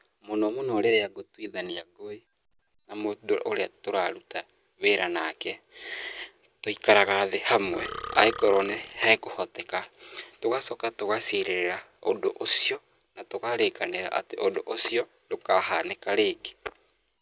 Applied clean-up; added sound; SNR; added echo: none; Burping, eructation; 11 dB; none.